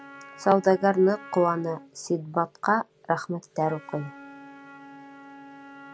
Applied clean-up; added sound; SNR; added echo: none; Wind instrument, woodwind instrument; 20 dB; none.